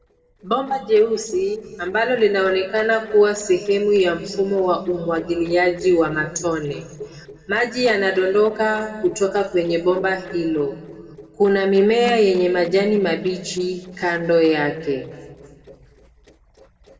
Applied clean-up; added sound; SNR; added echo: neural separator model SepFormer DNS4.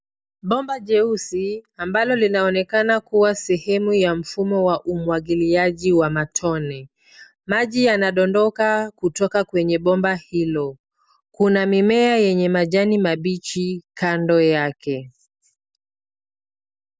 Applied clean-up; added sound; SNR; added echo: none; none; none; none.